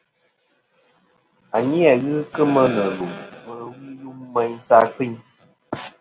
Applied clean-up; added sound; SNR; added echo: none; none; none; none.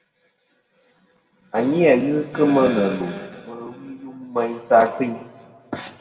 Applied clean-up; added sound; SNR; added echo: none; none; none; reverberation time 1.3 s.